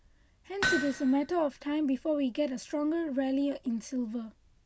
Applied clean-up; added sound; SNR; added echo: none; Hammer; 5 dB; none.